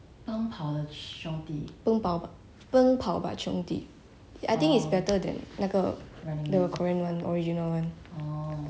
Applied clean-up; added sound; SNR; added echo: none; none; none; none.